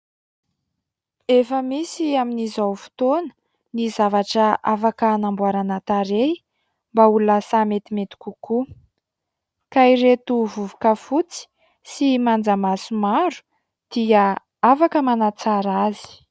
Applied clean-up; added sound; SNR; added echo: none; none; none; none.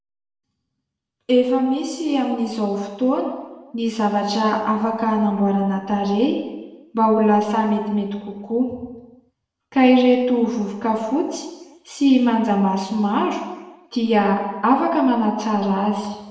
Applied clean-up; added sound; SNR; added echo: none; none; none; reverberation time 0.9 s.